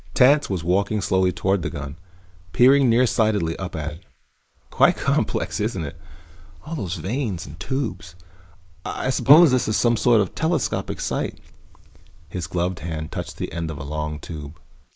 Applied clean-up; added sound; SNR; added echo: neural mask model Resemble Enhance denoiser.